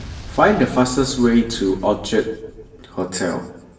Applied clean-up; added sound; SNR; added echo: none; Explosion; 16 dB; reverberation time 0.8 s.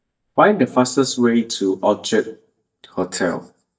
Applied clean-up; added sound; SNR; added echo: neural mask model DeepFilterNet 3.